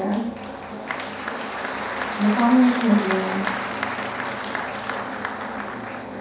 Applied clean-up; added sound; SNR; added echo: none; Applause; 5 dB; reverberation time 0.6 s.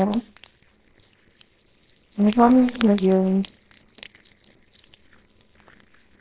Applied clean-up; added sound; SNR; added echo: neural separator model SepFormer WHAMR!.